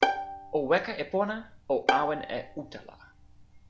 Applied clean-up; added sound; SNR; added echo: none; Bowed string instrument; 2 dB; none.